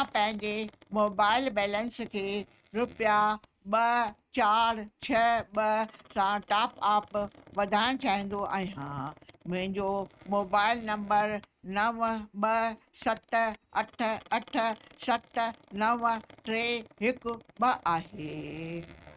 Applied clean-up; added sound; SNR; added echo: neural mask model RNNoise.